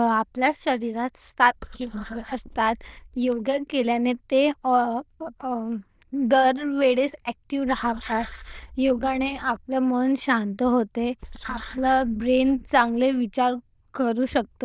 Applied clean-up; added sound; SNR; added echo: neural diffusion model UNIVERSE++.